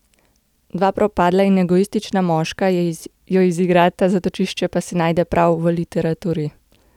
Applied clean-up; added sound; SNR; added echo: none; none; none; none.